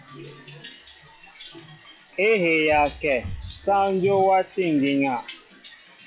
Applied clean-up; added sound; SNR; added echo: classical method log-MMSE.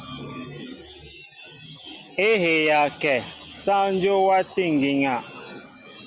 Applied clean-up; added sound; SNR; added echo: none; none; none; none.